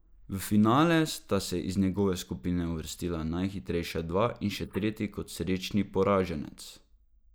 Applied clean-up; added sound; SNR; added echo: neural mask model Resemble Enhance denoiser.